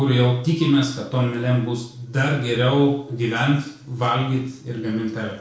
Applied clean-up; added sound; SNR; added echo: neural separator model SepFormer DNS4.